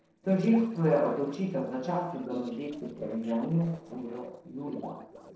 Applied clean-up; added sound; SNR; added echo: neural separator model SepFormer DNS4.